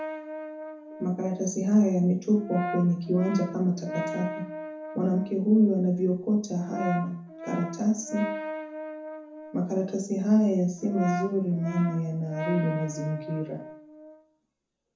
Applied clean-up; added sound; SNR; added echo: none; Brass instrument; 11 dB; reverberation time 0.6 s.